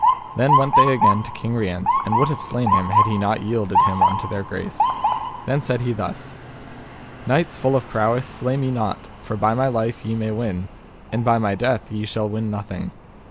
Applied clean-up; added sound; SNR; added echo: none; Motor vehicle (road) / Siren; 1 dB; none.